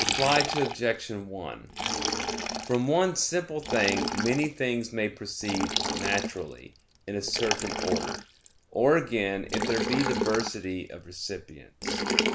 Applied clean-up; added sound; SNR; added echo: none; Liquid; 3 dB; none.